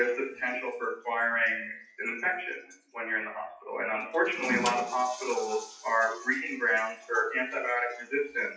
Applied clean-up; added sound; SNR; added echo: classical method WPE with log-MMSE.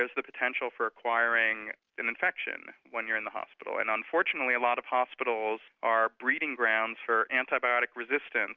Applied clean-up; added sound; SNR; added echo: none; none; none; none.